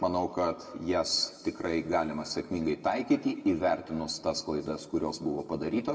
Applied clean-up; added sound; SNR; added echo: none; none; none; reverberation time 2.2 s.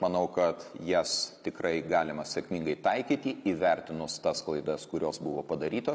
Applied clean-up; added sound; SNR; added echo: none; none; none; none.